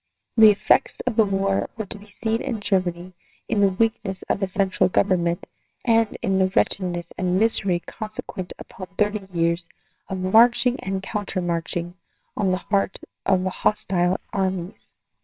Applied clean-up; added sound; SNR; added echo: neural separator model SepFormer WHAMR!.